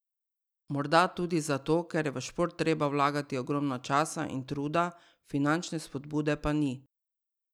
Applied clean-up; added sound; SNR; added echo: none; none; none; none.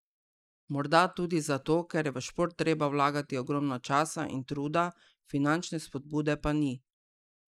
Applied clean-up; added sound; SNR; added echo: neural mask model Resemble Enhance denoiser.